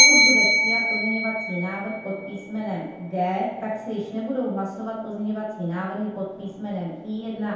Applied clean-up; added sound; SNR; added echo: none; Bell; -3 dB; reverberation time 0.8 s.